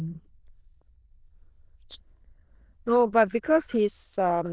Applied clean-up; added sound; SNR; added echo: neural diffusion model UNIVERSE++.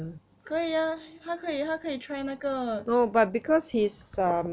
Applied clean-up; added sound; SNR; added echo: none; none; none; none.